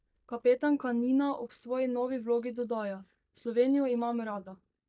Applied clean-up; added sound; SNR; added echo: neural mask model DeepFilterNet 3.